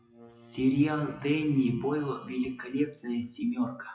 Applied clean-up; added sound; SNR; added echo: classical method WPE with log-MMSE.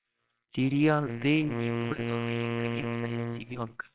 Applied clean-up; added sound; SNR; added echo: neural separator model SepFormer WHAMR!.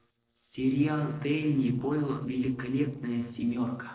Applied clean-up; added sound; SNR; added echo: neural separator model SepFormer DNS4.